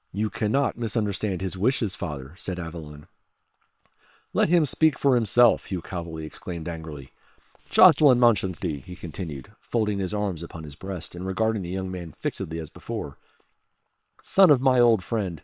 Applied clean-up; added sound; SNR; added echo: neural separator model SepFormer WHAM!.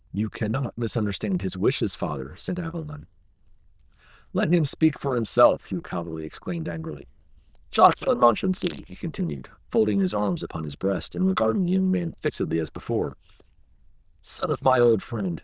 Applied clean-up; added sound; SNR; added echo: neural diffusion model UNIVERSE++.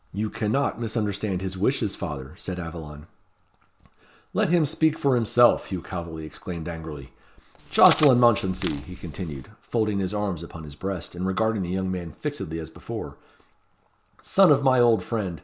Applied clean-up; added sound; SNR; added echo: none; Cutlery, silverware; 10 dB; none.